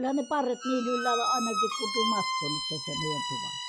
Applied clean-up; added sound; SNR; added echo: classical method log-MMSE.